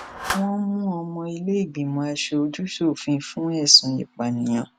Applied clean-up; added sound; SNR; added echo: none; Clapping; 16 dB; none.